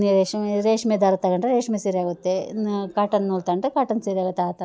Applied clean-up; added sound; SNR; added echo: none; none; none; none.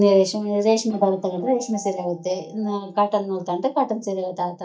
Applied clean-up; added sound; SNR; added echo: neural mask model DeepFilterNet 3.